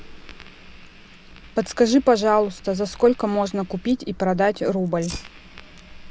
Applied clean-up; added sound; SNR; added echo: none; Fire; 18 dB; none.